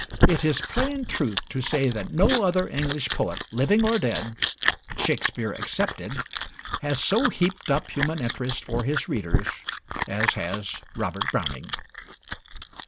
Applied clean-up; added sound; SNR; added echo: none; Chewing, mastication; 2 dB; none.